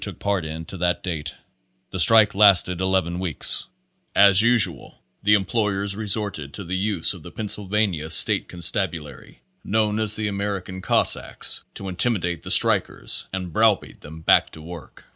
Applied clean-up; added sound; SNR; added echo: none; none; none; none.